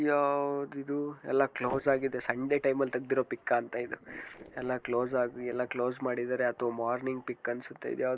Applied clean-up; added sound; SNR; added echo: neural separator model SepFormer DNS4.